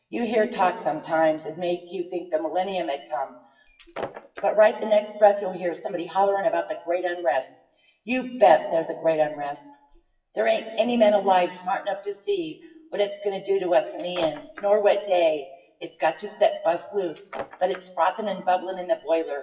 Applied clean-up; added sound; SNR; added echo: classical method WPE with log-MMSE.